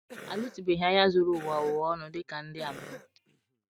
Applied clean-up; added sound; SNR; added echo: none; Cough; 17 dB; none.